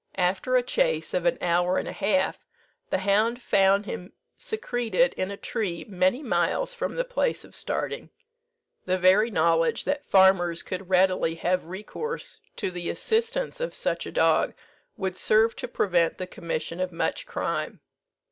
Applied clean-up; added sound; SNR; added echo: none; none; none; none.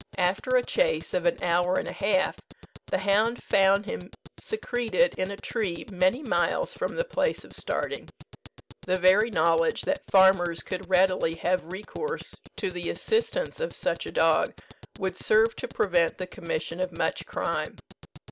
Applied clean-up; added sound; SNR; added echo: none; Tick-tock; 7 dB; none.